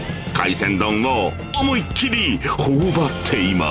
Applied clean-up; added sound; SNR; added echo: none; none; none; none.